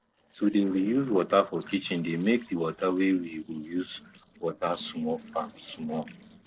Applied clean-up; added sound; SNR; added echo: neural separator model SepFormer DNS4.